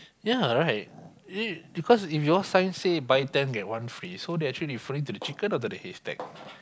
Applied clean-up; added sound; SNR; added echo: none; none; none; none.